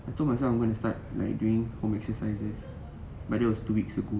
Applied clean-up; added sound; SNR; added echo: none; none; none; none.